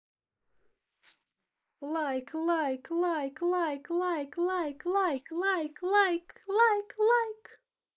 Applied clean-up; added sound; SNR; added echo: neural mask model Resemble Enhance denoiser.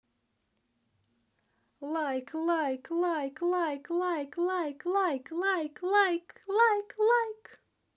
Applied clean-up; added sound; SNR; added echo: none; none; none; none.